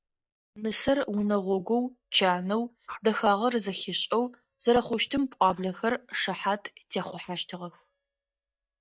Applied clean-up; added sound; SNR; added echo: neural mask model DeepFilterNet 3.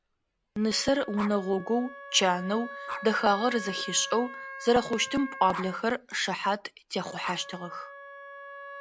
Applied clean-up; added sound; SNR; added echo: none; Dog + Wind instrument, woodwind instrument; 12 dB; none.